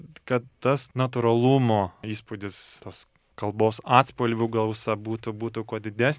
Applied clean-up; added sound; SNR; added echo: none; none; none; none.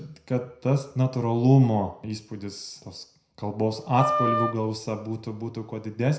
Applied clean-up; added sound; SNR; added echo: none; Wind instrument, woodwind instrument; 3 dB; reverberation time 0.5 s.